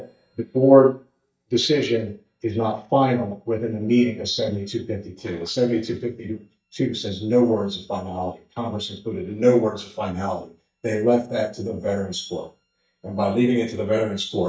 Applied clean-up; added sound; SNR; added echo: neural mask model DeepFilterNet 3.